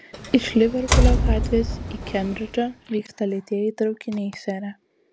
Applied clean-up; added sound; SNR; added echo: none; Door; -2 dB; none.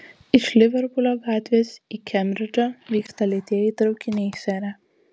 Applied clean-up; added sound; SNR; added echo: none; none; none; none.